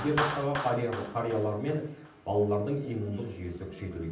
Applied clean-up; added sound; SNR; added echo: none; Clapping; 9 dB; reverberation time 0.6 s.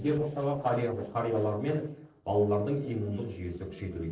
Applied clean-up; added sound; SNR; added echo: neural separator model SepFormer DNS4.